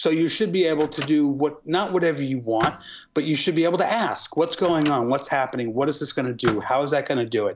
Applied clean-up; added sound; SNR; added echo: none; Microwave oven; 15 dB; none.